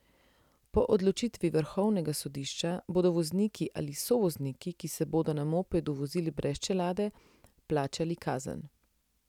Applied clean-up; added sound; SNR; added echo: none; none; none; none.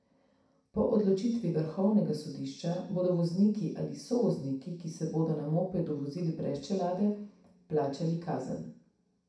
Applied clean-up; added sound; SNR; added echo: none; none; none; reverberation time 0.6 s.